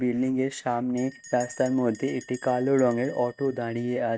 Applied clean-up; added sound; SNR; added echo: neural mask model RNNoise.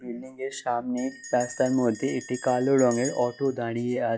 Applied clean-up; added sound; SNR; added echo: classical method log-MMSE.